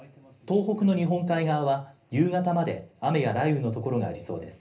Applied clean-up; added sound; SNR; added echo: none; Wind instrument, woodwind instrument; 18 dB; reverberation time 0.3 s.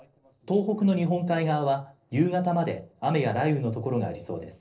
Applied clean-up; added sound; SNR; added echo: neural separator model SepFormer DNS4.